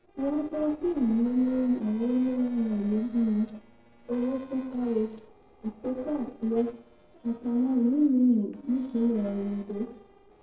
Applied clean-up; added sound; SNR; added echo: neural separator model SepFormer DNS4.